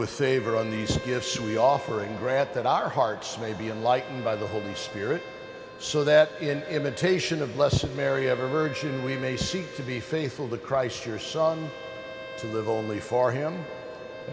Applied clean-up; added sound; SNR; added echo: none; Bowed string instrument; 15 dB; none.